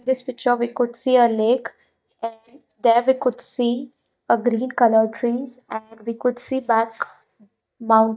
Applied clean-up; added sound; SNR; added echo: neural mask model DeepFilterNet 3.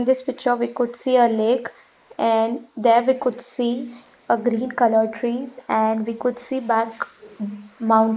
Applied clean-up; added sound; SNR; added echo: neural mask model Resemble Enhance denoiser.